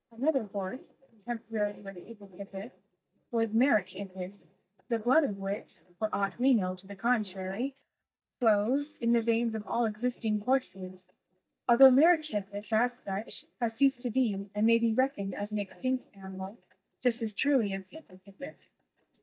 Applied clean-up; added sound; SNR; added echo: neural mask model DeepFilterNet 3.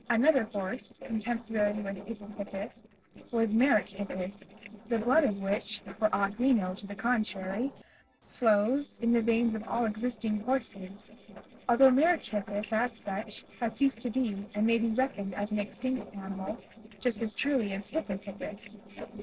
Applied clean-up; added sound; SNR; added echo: neural separator model SepFormer DNS4.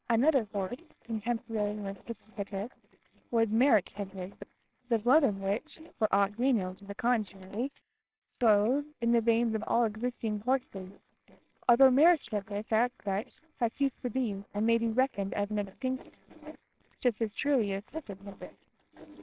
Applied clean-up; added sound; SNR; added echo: neural separator model SepFormer WHAMR!.